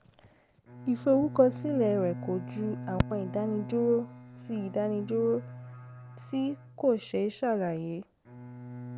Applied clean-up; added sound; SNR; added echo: none; Bowed string instrument; 12 dB; none.